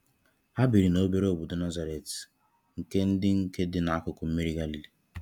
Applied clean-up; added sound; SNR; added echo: none; none; none; none.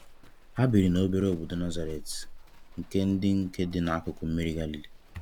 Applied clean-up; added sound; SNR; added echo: none; Livestock, farm animals, working animals; 13 dB; none.